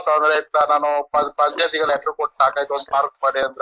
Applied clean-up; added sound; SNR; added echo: neural mask model Resemble Enhance denoiser.